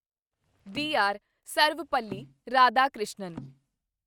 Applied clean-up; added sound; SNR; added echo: neural mask model RNNoise.